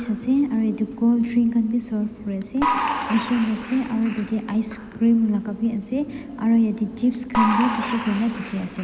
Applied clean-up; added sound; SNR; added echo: none; Applause / Crowd; 9 dB; none.